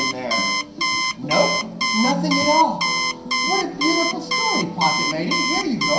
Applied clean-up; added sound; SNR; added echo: none; Alarm; 0 dB; reverberation time 0.5 s.